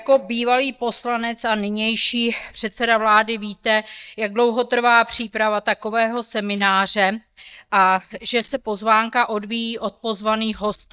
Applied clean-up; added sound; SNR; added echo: neural mask model DeepFilterNet 3.